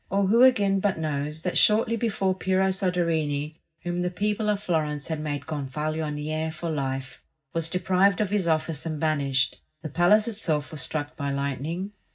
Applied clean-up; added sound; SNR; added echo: none; none; none; reverberation time 0.4 s.